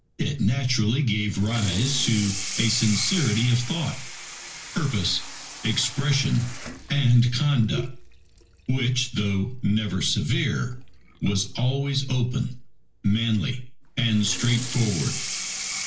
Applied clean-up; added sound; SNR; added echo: none; Sink (filling or washing) / Water tap, faucet; 12 dB; reverberation time 0.3 s.